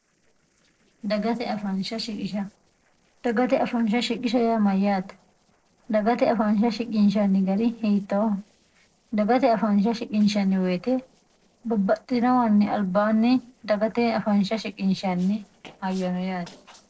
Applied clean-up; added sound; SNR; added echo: neural separator model SepFormer DNS4.